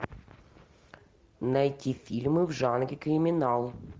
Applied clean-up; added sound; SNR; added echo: none; none; none; none.